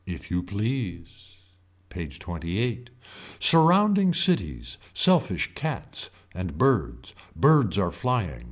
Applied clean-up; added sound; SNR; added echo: none; none; none; none.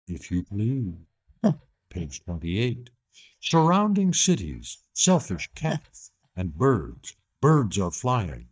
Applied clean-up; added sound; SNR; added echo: neural mask model DeepFilterNet 3.